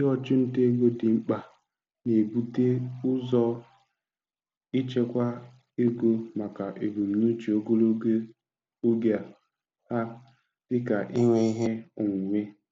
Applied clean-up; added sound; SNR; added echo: none; none; none; none.